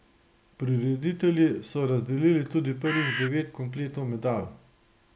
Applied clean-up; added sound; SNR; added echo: none; Bird; 3 dB; none.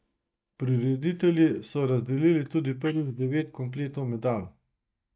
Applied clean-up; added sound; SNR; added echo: neural mask model DeepFilterNet 3.